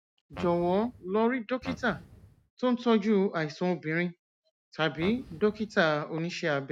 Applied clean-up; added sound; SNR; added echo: none; Fart; 15 dB; none.